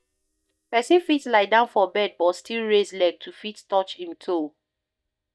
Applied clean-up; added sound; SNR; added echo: neural mask model DeepFilterNet 3.